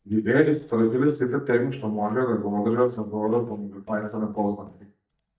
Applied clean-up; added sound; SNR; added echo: neural mask model DeepFilterNet 3.